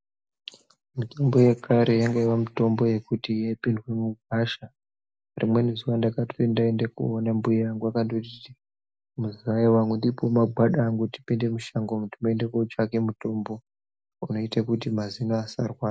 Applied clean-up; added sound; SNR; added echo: none; none; none; none.